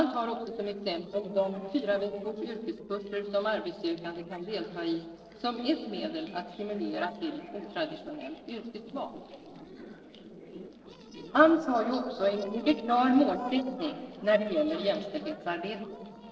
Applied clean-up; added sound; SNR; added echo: neural separator model SepFormer DNS4.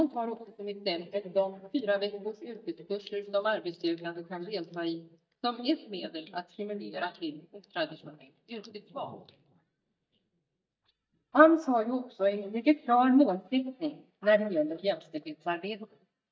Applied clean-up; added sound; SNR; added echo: neural mask model DeepFilterNet 3.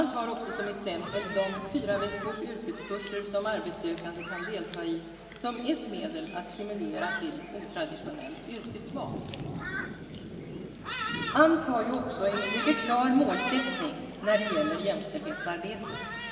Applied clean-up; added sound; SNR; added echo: none; Thunderstorm; 8 dB; reverberation time 2.7 s.